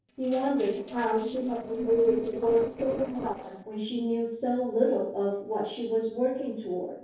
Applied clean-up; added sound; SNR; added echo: neural separator model SepFormer DNS4.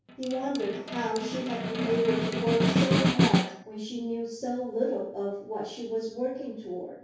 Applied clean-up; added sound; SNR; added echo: none; Snare drum; -4 dB; reverberation time 0.6 s.